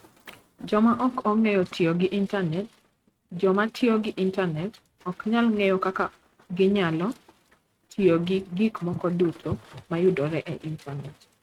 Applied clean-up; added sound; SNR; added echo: neural mask model RNNoise.